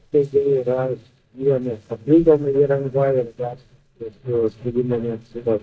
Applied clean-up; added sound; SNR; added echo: neural mask model DeepFilterNet 3.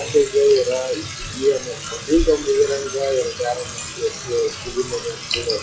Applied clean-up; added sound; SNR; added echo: classical method WPE with log-MMSE.